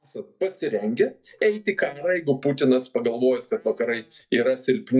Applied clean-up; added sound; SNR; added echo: neural mask model DeepFilterNet 3.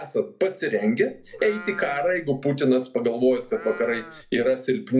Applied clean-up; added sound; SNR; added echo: none; Livestock, farm animals, working animals; 18 dB; reverberation time 0.3 s.